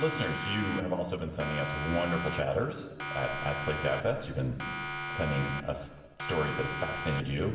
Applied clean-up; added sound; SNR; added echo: none; Siren; 6 dB; reverberation time 1.2 s.